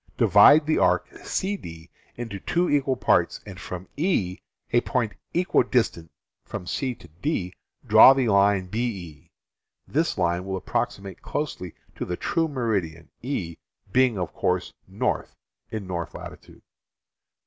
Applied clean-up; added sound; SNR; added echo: none; none; none; none.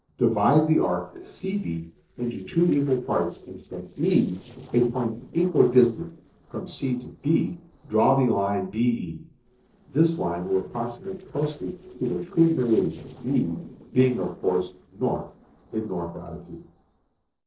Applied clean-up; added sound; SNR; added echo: neural separator model SepFormer DNS4.